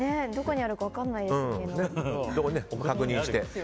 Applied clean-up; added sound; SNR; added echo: none; none; none; none.